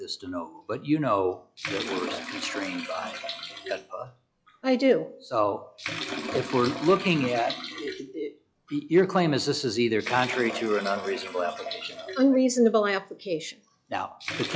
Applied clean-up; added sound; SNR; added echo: classical method log-MMSE.